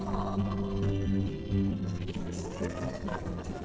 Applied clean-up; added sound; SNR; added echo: neural separator model SepFormer DNS4.